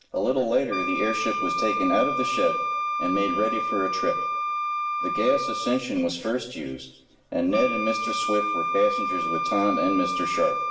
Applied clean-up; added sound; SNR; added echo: none; Wind instrument, woodwind instrument; 2 dB; reverberation time 0.7 s.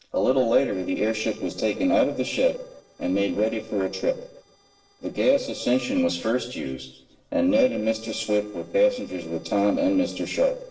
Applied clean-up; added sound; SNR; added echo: neural separator model SepFormer DNS4.